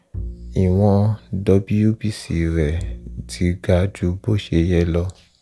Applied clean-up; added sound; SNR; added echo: none; Bowed string instrument; 17 dB; none.